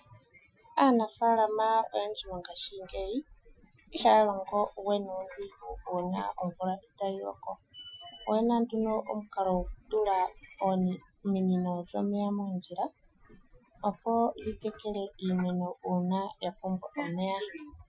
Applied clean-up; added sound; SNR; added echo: classical method Wiener filter.